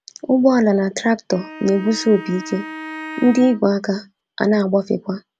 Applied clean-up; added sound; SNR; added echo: none; Wind instrument, woodwind instrument; 15 dB; none.